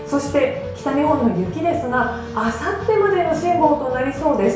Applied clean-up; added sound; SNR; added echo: none; none; none; reverberation time 0.6 s.